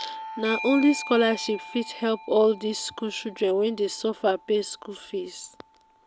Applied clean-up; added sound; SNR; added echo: none; Bell / Doorbell; 14 dB; none.